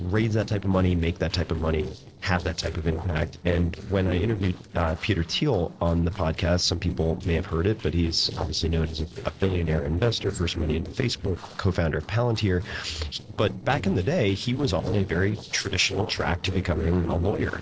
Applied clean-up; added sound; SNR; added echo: neural separator model SepFormer DNS4.